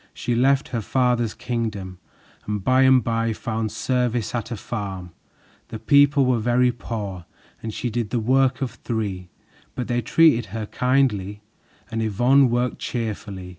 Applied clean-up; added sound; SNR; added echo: none; none; none; none.